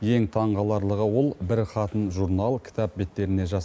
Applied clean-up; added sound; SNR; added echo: none; none; none; none.